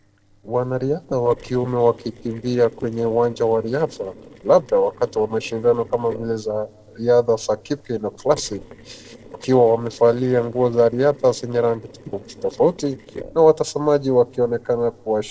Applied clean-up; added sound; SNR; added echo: neural separator model SepFormer DNS4.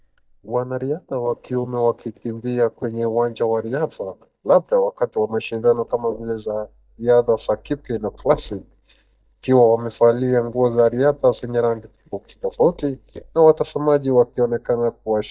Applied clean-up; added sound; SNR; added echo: neural mask model DeepFilterNet 3.